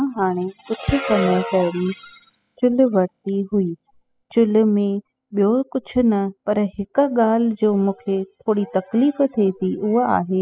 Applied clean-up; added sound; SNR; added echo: classical method spectral subtraction.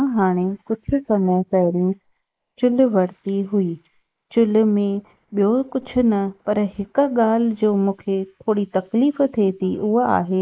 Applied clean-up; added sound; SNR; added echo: neural mask model Resemble Enhance denoiser.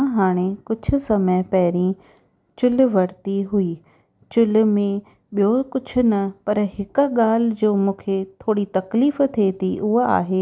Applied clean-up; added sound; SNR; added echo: none; none; none; none.